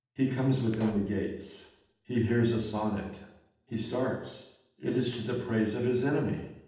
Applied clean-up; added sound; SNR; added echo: neural separator model SepFormer DNS4.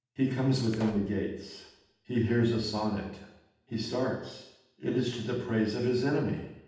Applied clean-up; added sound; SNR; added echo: none; Explosion; 18 dB; reverberation time 0.8 s.